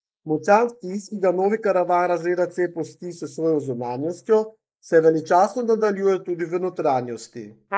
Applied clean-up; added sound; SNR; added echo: neural mask model Resemble Enhance denoiser.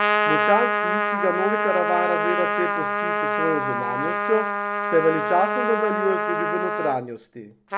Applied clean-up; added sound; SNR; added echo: none; Trumpet; -2 dB; none.